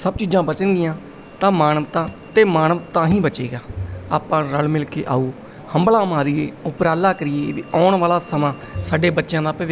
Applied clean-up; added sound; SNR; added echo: none; Telephone + Bowed string instrument; 19 dB; none.